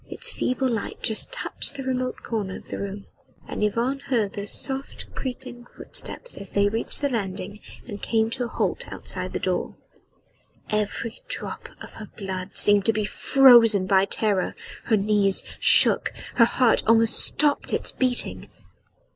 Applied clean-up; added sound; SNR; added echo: neural mask model Resemble Enhance denoiser.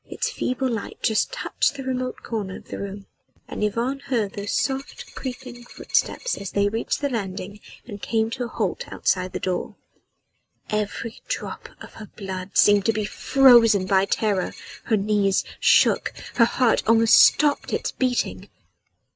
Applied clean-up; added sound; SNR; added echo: neural mask model RNNoise.